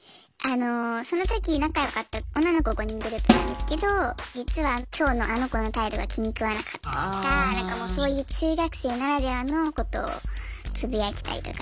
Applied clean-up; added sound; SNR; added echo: none; Snare drum; 2 dB; none.